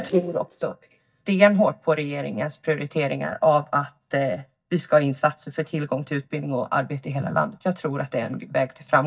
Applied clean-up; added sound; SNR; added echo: neural mask model DeepFilterNet 3.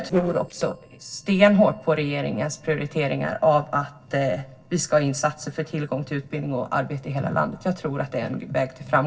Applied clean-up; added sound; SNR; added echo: neural separator model SepFormer DNS4.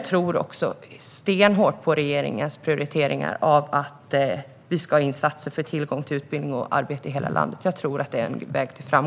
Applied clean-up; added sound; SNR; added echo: none; none; none; none.